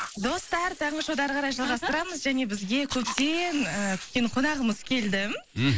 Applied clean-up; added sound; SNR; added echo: neural mask model Resemble Enhance denoiser.